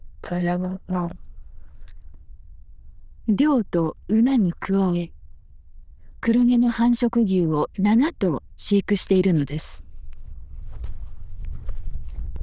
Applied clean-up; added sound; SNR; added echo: neural diffusion model UNIVERSE++.